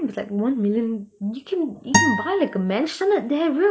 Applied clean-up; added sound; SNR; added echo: none; Acoustic guitar; 2 dB; none.